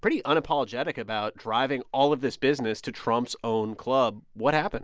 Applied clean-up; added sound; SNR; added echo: none; none; none; none.